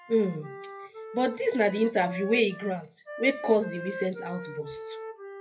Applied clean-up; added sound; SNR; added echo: classical method WPE with log-MMSE.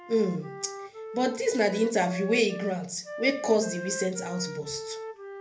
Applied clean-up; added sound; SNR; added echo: none; Wind instrument, woodwind instrument; 11 dB; reverberation time 0.3 s.